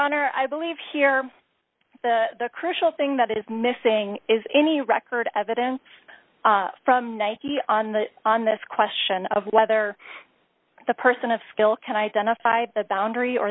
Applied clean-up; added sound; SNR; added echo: none; none; none; none.